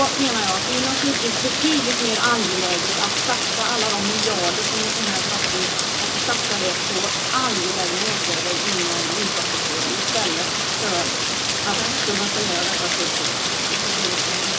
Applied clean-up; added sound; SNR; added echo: none; Rain; -5 dB; reverberation time 0.2 s.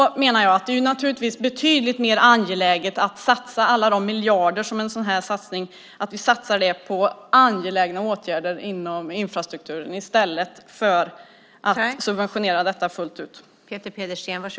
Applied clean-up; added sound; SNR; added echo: none; none; none; none.